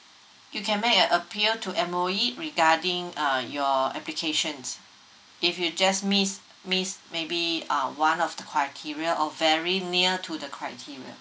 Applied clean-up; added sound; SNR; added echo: none; none; none; none.